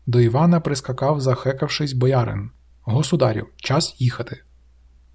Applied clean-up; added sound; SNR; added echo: none; none; none; none.